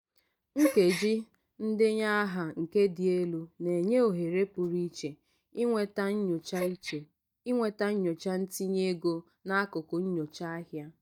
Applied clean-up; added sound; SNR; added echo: neural mask model DeepFilterNet 3.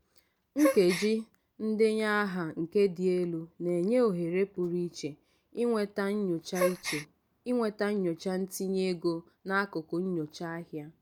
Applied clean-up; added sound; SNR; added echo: none; Gasp; 8 dB; none.